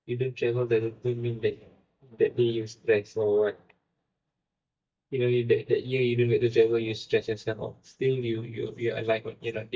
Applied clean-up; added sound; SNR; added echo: neural mask model DeepFilterNet 3.